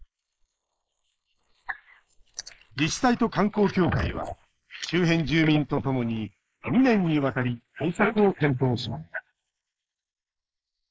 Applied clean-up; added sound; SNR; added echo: neural mask model Resemble Enhance denoiser.